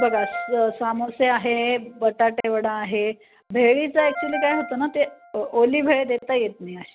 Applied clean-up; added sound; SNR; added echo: none; Ringtone; 14 dB; none.